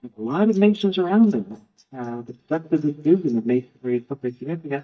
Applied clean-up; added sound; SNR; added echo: neural mask model DeepFilterNet 3.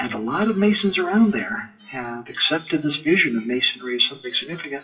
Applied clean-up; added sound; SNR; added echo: classical method WPE with log-MMSE.